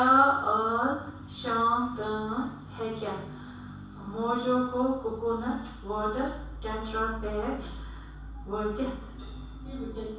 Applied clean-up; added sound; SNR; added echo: none; none; none; reverberation time 0.7 s.